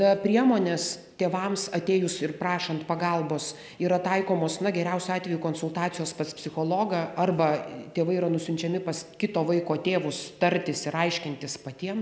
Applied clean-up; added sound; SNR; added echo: none; none; none; none.